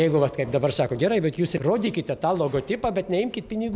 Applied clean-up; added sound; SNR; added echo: none; none; none; none.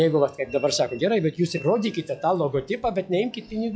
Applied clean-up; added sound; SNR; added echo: classical method log-MMSE.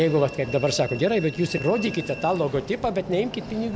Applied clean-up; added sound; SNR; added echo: none; Train; 13 dB; none.